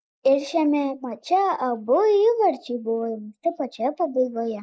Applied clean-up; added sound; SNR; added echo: neural mask model Resemble Enhance denoiser.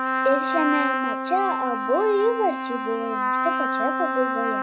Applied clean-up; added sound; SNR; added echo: none; Trumpet; 0 dB; none.